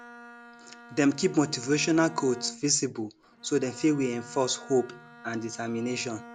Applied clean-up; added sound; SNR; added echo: none; Bowed string instrument; 19 dB; none.